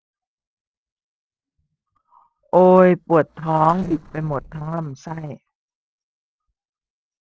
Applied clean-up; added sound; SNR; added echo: neural separator model SepFormer DNS4.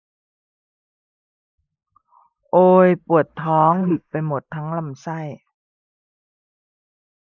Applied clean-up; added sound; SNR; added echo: neural mask model Resemble Enhance denoiser.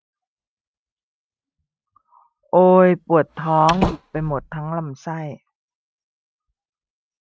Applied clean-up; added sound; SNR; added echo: neural mask model RNNoise.